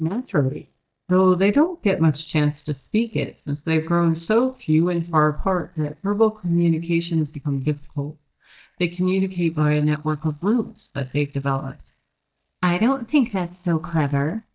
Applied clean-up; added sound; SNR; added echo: neural mask model DeepFilterNet 3.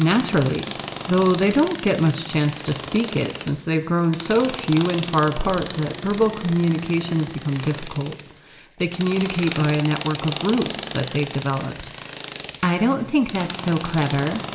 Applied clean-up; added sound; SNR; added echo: none; Tools; 12 dB; reverberation time 1.1 s.